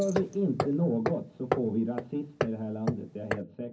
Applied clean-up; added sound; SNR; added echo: none; Hammer; 4 dB; reverberation time 0.4 s.